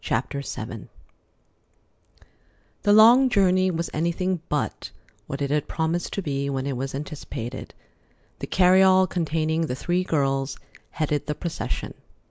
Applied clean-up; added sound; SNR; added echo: none; none; none; none.